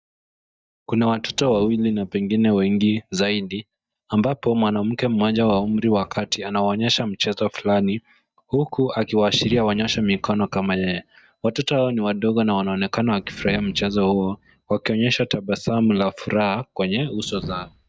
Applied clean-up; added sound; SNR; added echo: neural mask model DeepFilterNet 3.